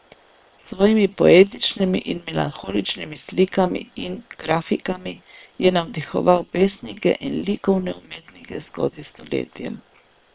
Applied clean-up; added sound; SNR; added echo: neural separator model SepFormer WHAM!.